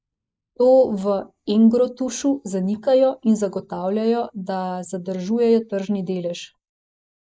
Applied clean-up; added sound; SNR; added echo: neural mask model Resemble Enhance denoiser.